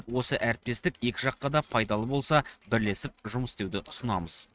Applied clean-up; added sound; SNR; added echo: neural mask model RNNoise.